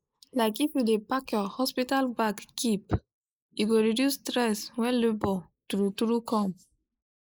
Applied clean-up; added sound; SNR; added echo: neural mask model Resemble Enhance denoiser.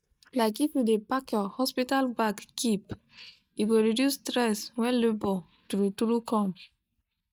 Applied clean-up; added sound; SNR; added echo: neural mask model DeepFilterNet 3.